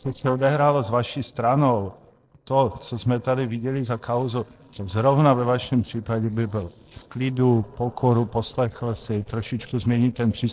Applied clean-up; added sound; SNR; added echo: neural separator model SepFormer DNS4.